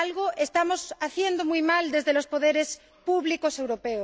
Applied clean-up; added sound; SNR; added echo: none; none; none; none.